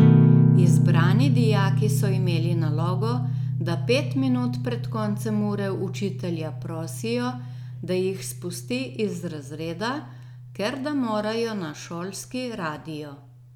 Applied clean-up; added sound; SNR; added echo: none; Guitar; -4 dB; none.